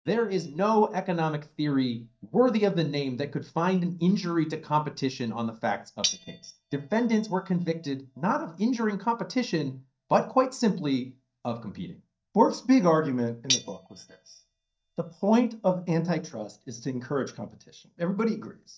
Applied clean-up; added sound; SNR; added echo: neural mask model DeepFilterNet 3.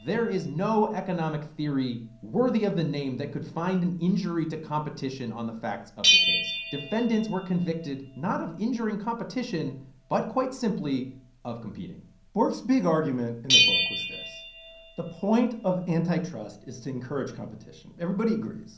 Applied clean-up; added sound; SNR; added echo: none; Bell; 4 dB; reverberation time 0.6 s.